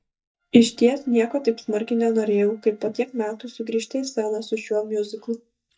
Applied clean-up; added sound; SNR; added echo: neural mask model DeepFilterNet 3.